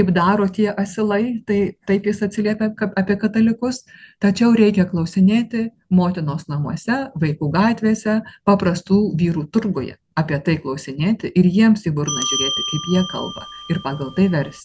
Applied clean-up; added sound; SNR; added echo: none; Bell; 8 dB; none.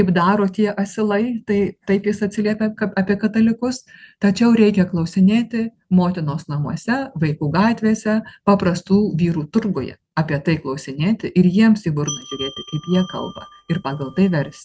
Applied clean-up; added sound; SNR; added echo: neural mask model RNNoise.